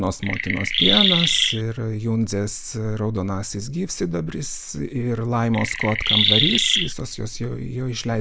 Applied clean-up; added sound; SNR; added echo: none; Chirp, tweet; -4 dB; none.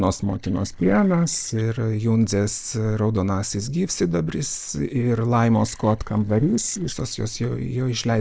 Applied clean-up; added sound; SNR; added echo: neural separator model SepFormer DNS4.